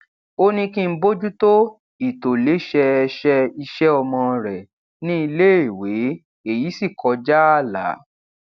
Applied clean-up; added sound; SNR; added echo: none; none; none; none.